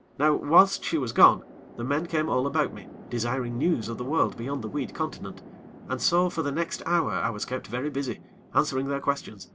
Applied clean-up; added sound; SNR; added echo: none; Chatter / Traffic noise, roadway noise / Train; 19 dB; none.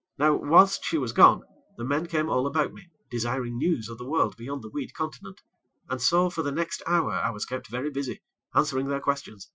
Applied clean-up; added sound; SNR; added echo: classical method Wiener filter.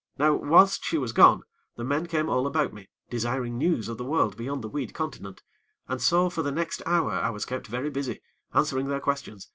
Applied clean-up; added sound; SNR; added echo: none; none; none; none.